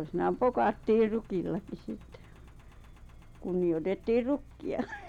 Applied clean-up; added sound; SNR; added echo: none; Engine; 19 dB; none.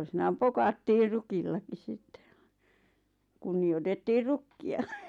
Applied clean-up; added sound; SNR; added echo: none; none; none; none.